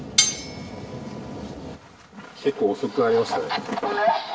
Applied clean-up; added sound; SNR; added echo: none; Cutlery, silverware; 1 dB; reverberation time 1.3 s.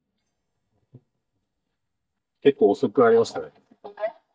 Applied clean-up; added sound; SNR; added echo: neural mask model DeepFilterNet 3.